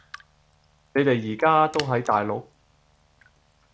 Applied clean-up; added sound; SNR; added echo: none; Raindrop; 19 dB; none.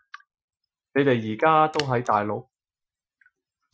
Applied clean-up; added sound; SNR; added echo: classical method Wiener filter.